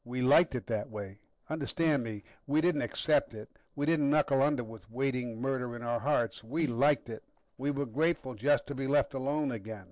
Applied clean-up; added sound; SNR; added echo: neural separator model SepFormer DNS4.